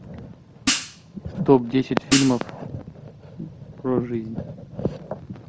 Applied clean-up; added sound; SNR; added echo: none; Hi-hat; 2 dB; none.